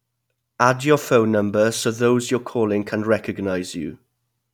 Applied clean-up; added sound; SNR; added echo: none; none; none; none.